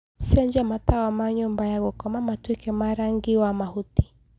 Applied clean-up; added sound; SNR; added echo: none; none; none; none.